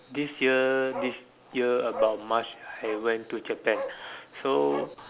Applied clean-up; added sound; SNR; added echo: none; Bark; 11 dB; none.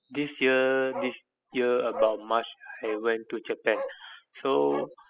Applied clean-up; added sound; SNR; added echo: classical method spectral subtraction.